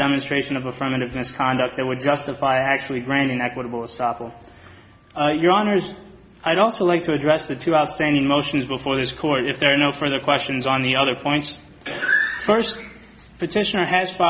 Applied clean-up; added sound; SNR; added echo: none; none; none; none.